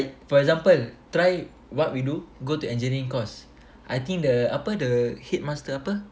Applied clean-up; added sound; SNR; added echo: none; none; none; none.